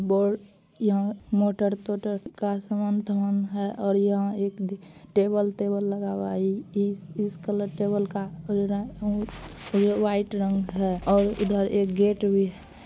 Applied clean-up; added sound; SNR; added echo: none; none; none; none.